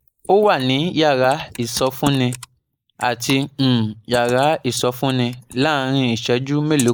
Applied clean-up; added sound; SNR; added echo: neural mask model Resemble Enhance denoiser.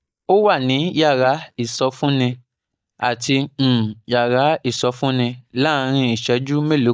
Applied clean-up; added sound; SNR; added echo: neural mask model DeepFilterNet 3.